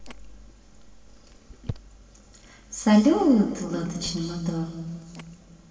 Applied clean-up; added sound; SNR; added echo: none; Chewing, mastication; 20 dB; reverberation time 2.3 s.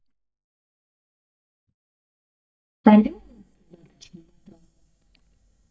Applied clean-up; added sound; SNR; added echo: neural mask model DeepFilterNet 3.